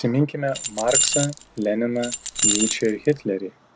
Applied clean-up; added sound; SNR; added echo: none; Keys jangling; 0 dB; none.